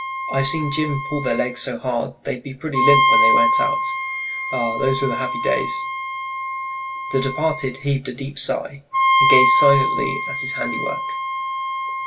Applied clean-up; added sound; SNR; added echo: none; Wind instrument, woodwind instrument; -3 dB; reverberation time 0.2 s.